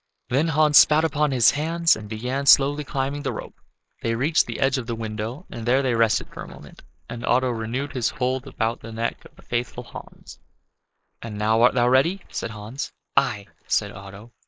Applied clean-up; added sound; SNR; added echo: neural mask model Resemble Enhance denoiser.